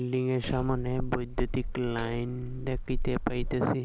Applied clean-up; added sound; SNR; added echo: none; Hammer; 3 dB; none.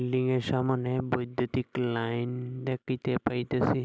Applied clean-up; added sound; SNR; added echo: none; none; none; none.